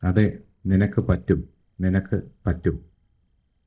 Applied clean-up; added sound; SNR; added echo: neural mask model DeepFilterNet 3.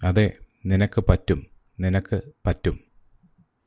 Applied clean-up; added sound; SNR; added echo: none; none; none; none.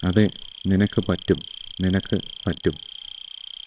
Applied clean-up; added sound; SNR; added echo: neural separator model SepFormer WHAMR!.